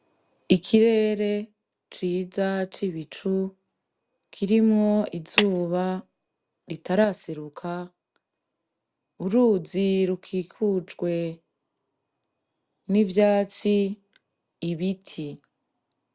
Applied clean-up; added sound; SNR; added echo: none; Clapping; 4 dB; none.